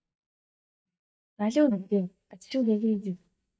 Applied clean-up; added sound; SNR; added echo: neural mask model DeepFilterNet 3.